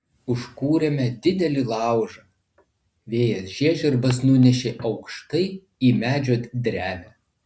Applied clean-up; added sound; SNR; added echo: none; Walk, footsteps; 17 dB; none.